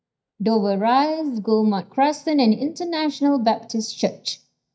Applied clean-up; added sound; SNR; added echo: neural mask model DeepFilterNet 3.